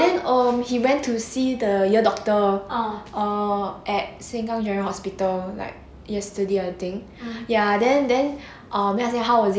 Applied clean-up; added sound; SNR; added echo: none; none; none; none.